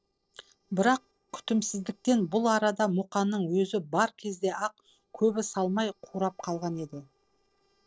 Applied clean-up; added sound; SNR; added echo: neural separator model SepFormer DNS4.